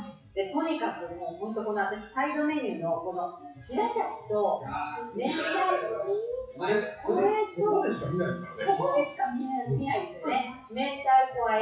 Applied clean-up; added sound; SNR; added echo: classical method WPE with log-MMSE.